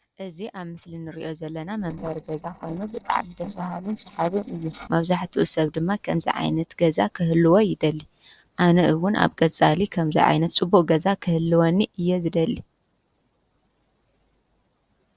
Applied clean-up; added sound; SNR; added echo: neural separator model SepFormer DNS4.